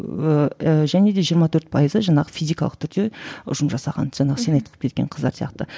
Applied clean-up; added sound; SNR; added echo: none; none; none; none.